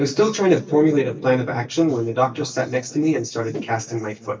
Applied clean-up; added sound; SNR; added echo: neural mask model DeepFilterNet 3.